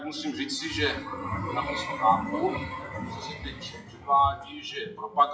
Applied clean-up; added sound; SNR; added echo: classical method WPE with log-MMSE.